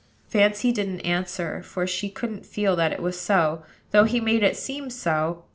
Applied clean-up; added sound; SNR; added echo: none; none; none; none.